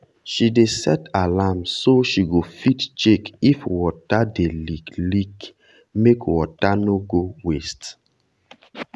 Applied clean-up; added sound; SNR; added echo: none; none; none; none.